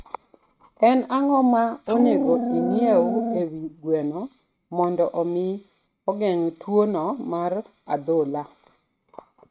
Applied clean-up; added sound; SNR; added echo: neural mask model RNNoise.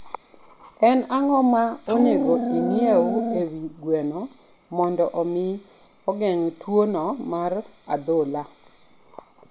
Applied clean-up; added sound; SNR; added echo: none; Dog; 1 dB; none.